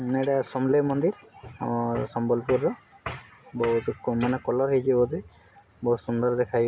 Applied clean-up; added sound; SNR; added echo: none; none; none; none.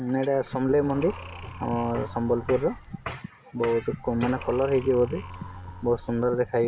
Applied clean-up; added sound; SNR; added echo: none; Livestock, farm animals, working animals + Breathing; 13 dB; none.